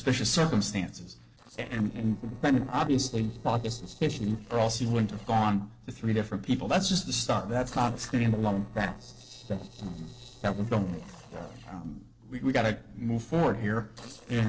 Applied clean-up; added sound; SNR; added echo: neural separator model SepFormer DNS4.